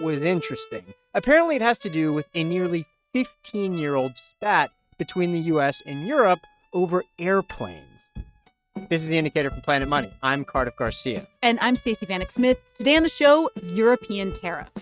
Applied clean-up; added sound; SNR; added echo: neural mask model RNNoise.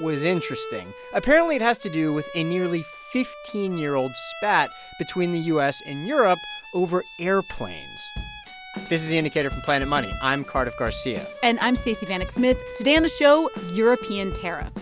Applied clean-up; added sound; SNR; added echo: none; Bowed string instrument; 14 dB; none.